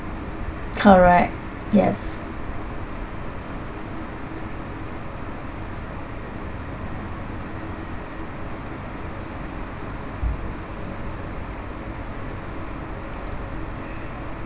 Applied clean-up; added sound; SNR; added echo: none; none; none; none.